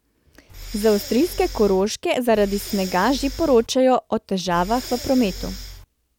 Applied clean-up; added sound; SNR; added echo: none; Breathing; 13 dB; none.